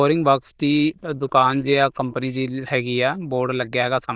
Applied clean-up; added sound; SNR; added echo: neural diffusion model UNIVERSE++.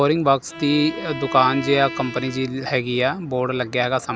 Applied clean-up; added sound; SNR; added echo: none; Bowed string instrument; 13 dB; none.